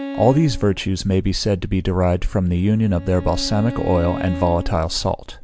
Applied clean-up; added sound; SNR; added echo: none; Bowed string instrument; 14 dB; none.